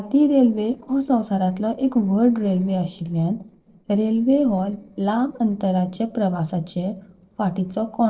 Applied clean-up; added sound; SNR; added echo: neural separator model SepFormer DNS4.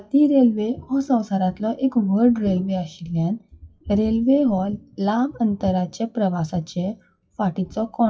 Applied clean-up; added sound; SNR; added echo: classical method WPE with log-MMSE.